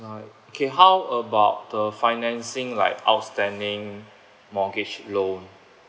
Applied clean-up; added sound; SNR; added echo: none; none; none; none.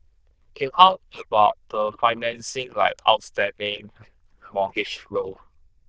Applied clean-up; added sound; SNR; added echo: neural diffusion model UNIVERSE++.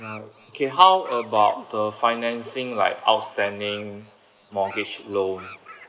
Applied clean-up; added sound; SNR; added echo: neural mask model Resemble Enhance denoiser.